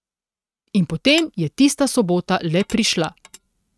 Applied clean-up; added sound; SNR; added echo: neural mask model RNNoise.